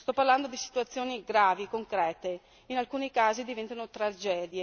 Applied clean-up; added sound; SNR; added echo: none; none; none; none.